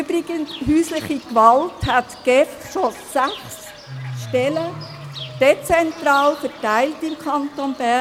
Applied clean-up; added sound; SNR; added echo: none; Bird / Fowl; 16 dB; none.